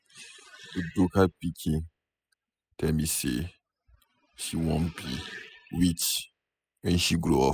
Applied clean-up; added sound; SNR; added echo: classical method spectral subtraction.